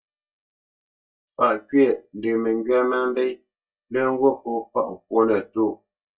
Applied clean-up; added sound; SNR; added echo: neural mask model DeepFilterNet 3.